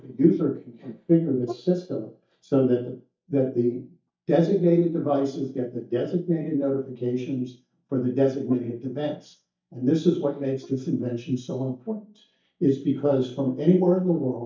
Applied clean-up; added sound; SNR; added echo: neural mask model DeepFilterNet 3.